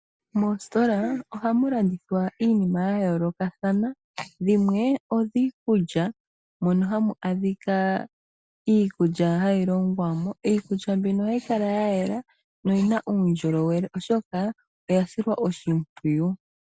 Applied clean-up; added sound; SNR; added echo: none; none; none; none.